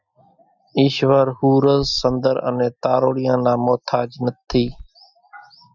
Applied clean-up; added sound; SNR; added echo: classical method Wiener filter.